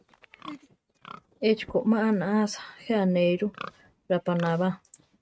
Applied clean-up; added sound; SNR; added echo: neural mask model RNNoise.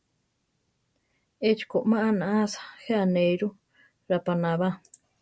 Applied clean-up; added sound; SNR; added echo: none; none; none; none.